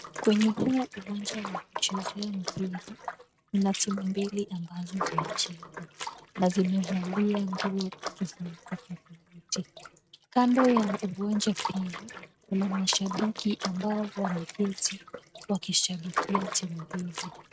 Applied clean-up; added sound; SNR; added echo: neural mask model RNNoise.